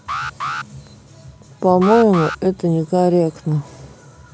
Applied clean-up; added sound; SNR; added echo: none; Alarm; 11 dB; none.